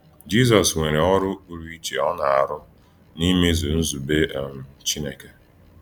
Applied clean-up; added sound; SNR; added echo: none; none; none; none.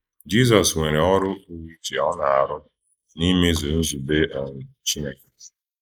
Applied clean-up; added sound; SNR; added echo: neural mask model Resemble Enhance denoiser.